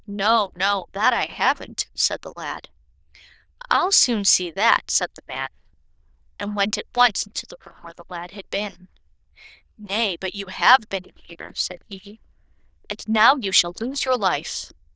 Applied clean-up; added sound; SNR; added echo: neural diffusion model UNIVERSE++.